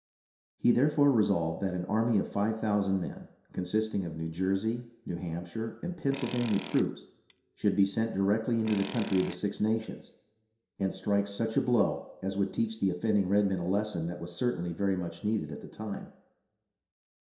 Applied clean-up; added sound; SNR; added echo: none; Tools; 12 dB; reverberation time 0.7 s.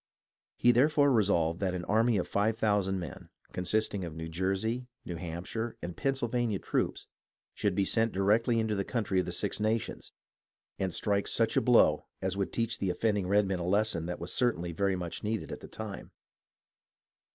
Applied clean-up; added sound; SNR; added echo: none; none; none; none.